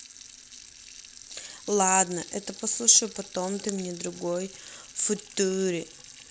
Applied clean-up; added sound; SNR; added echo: none; Sink (filling or washing) / Water tap, faucet; 18 dB; none.